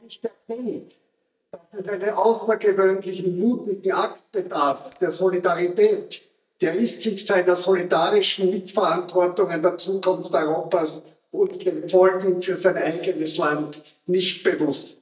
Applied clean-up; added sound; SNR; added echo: neural mask model DeepFilterNet 3.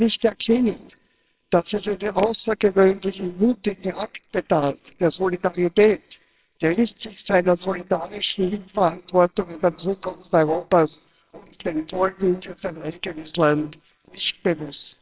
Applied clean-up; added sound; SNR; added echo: neural separator model SepFormer WHAMR!.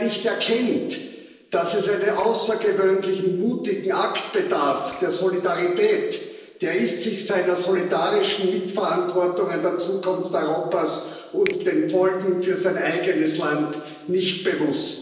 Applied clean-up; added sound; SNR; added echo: neural separator model SepFormer DNS4.